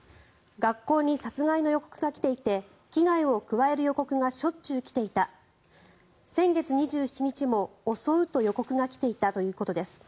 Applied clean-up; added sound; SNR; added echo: none; none; none; none.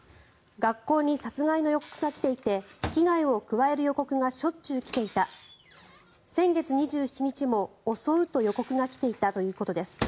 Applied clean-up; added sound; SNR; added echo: none; Microwave oven; 17 dB; none.